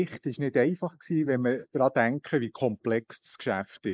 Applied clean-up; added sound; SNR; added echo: neural mask model Resemble Enhance denoiser.